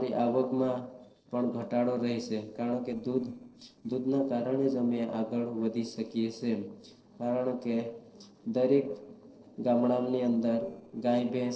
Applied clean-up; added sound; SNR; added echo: neural separator model SepFormer DNS4.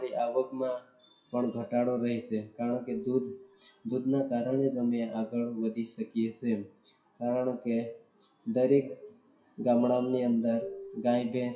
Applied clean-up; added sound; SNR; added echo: classical method WPE with log-MMSE.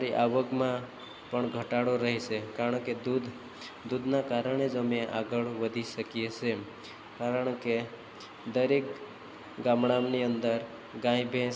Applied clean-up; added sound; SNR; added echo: none; none; none; none.